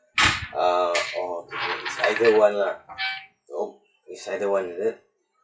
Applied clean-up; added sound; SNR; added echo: classical method WPE with log-MMSE.